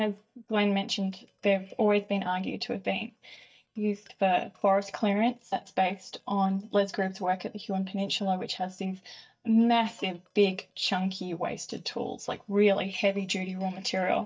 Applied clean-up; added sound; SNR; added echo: neural mask model DeepFilterNet 3.